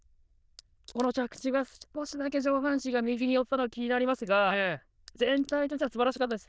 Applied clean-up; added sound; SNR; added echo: neural diffusion model UNIVERSE++.